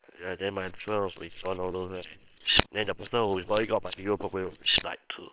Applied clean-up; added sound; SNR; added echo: neural separator model SepFormer WHAM!.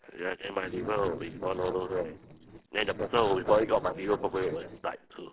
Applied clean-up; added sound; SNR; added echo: neural separator model SepFormer DNS4.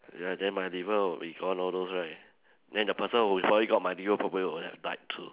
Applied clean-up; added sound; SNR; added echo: none; none; none; none.